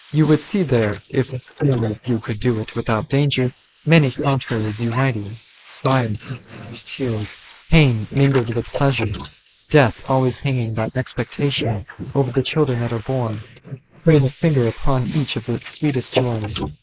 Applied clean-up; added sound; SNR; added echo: neural mask model Resemble Enhance denoiser.